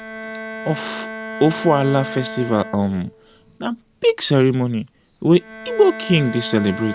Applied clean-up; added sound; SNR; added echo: none; Bowed string instrument; 13 dB; none.